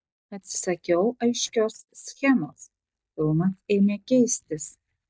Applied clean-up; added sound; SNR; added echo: neural mask model DeepFilterNet 3.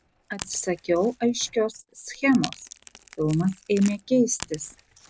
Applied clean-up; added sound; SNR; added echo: none; Crack / Crackle; 18 dB; none.